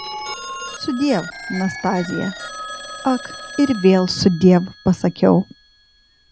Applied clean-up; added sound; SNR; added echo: none; Telephone; 14 dB; none.